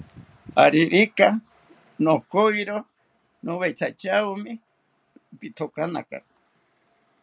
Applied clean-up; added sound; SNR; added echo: none; none; none; none.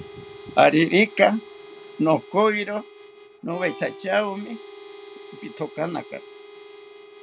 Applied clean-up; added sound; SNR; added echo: none; Harmonica; 18 dB; none.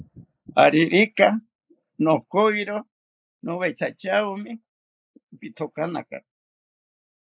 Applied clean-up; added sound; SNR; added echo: neural mask model Resemble Enhance denoiser.